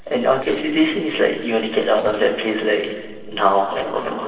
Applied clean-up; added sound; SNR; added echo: neural separator model SepFormer DNS4.